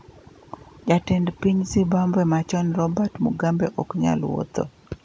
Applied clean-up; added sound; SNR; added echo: none; none; none; none.